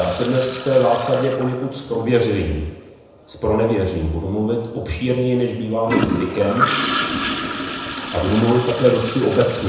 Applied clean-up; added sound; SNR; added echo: none; Toilet flush / Gurgling; 7 dB; reverberation time 1.0 s.